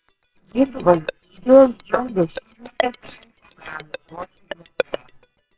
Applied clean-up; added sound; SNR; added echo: neural separator model SepFormer WHAMR!.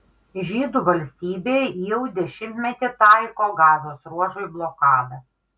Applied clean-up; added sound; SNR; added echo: none; none; none; none.